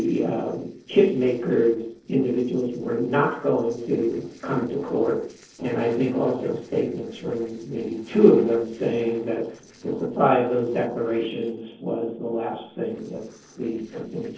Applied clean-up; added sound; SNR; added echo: neural separator model SepFormer DNS4.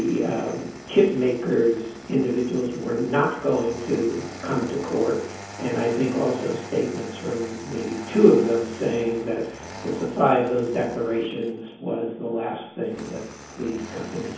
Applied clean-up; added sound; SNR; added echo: none; Engine starting; 16 dB; reverberation time 0.7 s.